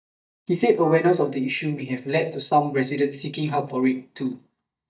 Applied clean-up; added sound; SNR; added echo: neural mask model DeepFilterNet 3.